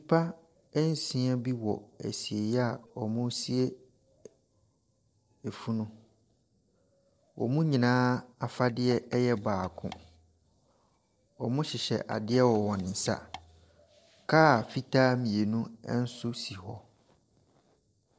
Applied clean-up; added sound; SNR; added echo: neural separator model SepFormer DNS4.